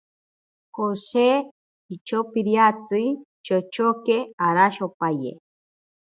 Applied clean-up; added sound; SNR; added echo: none; none; none; none.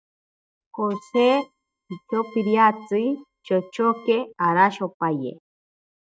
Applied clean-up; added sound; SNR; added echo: neural mask model RNNoise.